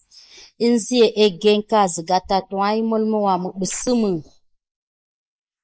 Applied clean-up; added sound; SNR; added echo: neural mask model Resemble Enhance denoiser.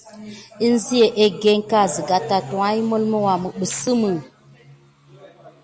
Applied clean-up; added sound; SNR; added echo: none; none; none; none.